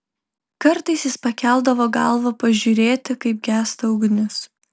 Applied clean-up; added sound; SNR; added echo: none; none; none; none.